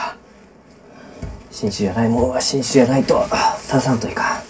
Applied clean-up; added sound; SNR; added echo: none; none; none; reverberation time 0.2 s.